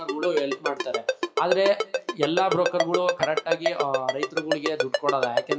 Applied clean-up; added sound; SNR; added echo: classical method WPE with log-MMSE.